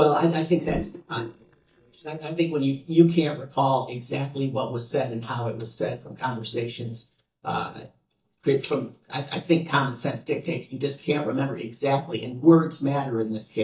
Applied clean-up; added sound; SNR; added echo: neural mask model DeepFilterNet 3.